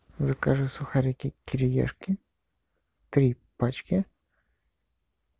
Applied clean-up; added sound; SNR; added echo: none; none; none; none.